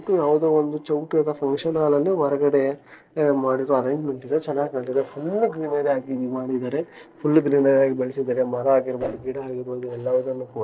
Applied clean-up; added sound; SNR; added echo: neural separator model SepFormer DNS4.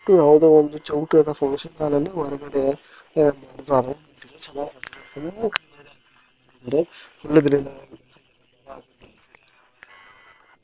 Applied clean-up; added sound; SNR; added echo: neural separator model SepFormer WHAM!.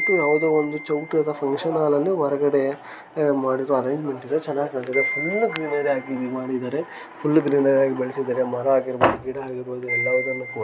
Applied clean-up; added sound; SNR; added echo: none; Wind chime; 11 dB; none.